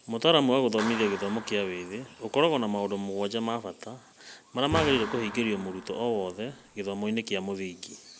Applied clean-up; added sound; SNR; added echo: none; Clapping + Bowed string instrument; 13 dB; none.